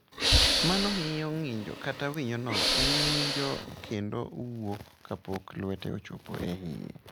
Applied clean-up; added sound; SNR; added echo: none; Hiss / Breathing; -5 dB; none.